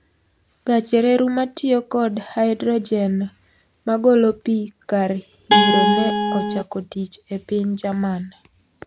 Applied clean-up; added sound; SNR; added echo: none; Guitar; -4 dB; none.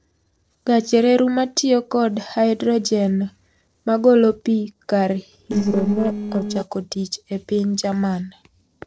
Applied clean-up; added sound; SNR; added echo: neural separator model SepFormer DNS4.